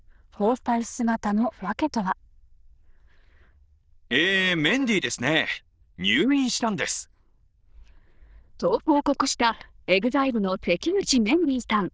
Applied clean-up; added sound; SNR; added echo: neural diffusion model UNIVERSE++.